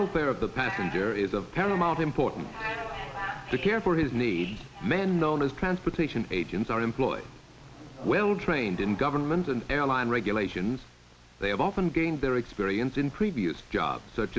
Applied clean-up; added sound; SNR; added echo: none; none; none; none.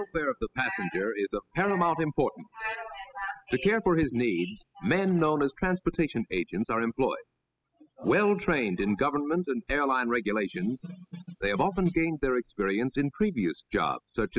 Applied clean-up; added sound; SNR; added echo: classical method spectral subtraction.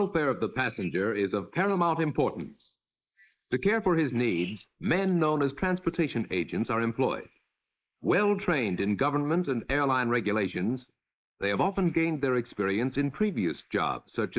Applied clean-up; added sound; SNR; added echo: neural mask model Resemble Enhance denoiser.